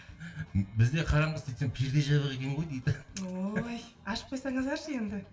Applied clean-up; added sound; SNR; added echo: none; none; none; reverberation time 0.6 s.